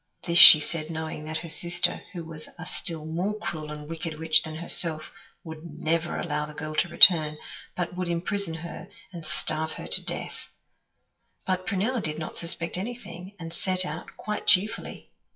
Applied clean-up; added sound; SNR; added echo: classical method WPE with log-MMSE.